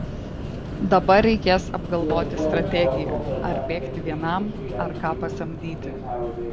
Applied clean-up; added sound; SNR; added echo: none; Subway, metro, underground; 3 dB; none.